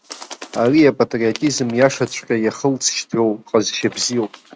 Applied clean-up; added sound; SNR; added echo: neural mask model RNNoise.